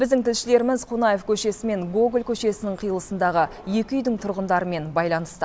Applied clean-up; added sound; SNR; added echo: none; none; none; none.